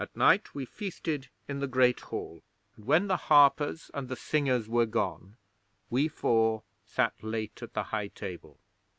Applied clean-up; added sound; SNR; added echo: none; none; none; none.